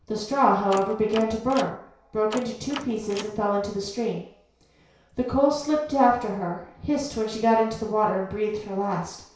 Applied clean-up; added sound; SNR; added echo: none; Door; 14 dB; reverberation time 0.6 s.